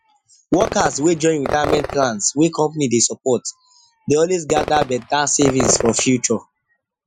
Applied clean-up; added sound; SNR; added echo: classical method Wiener filter.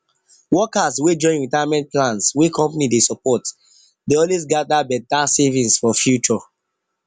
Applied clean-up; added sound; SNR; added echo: none; none; none; none.